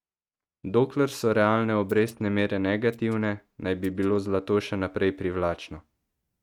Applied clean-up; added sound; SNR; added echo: neural mask model RNNoise.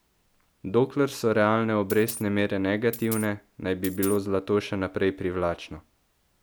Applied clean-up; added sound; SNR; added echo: none; Coin (dropping); 12 dB; none.